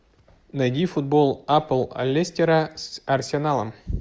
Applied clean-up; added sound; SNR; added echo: none; none; none; none.